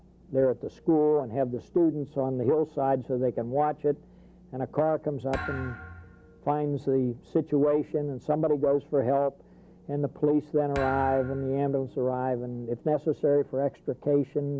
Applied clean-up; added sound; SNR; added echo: none; Thump, thud; 13 dB; none.